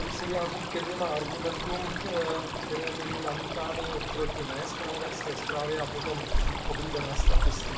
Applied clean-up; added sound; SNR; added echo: none; Stream; -5 dB; reverberation time 0.3 s.